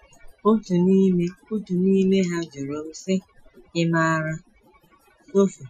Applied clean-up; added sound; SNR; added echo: classical method Wiener filter.